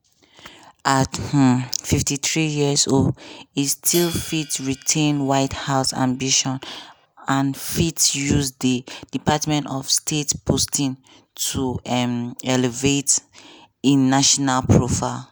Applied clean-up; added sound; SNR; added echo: none; Hi-hat; 17 dB; none.